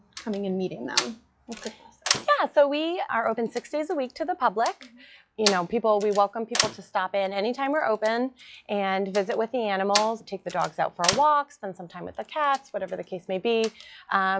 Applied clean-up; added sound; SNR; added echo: classical method log-MMSE.